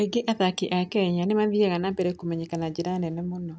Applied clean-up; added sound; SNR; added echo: none; none; none; none.